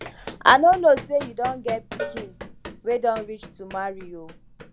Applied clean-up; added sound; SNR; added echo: none; Run + Cowbell; 14 dB; none.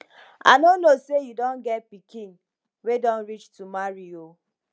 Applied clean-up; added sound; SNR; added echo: none; none; none; none.